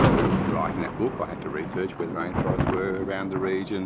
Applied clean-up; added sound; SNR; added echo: none; Thunder; -2 dB; none.